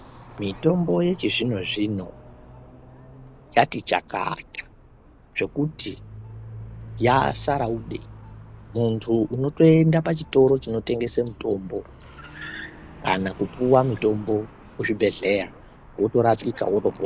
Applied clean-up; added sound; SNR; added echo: none; Car; 18 dB; none.